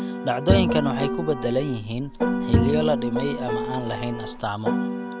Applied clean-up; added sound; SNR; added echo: none; Piano + Bowed string instrument; -1 dB; none.